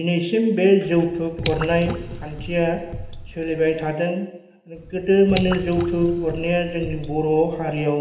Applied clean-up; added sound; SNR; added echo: none; Drip / Water; 12 dB; reverberation time 0.8 s.